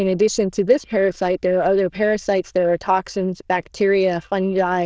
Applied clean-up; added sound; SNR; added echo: neural diffusion model UNIVERSE++.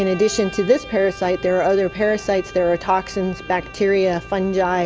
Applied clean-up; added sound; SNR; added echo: none; Bowed string instrument; 18 dB; none.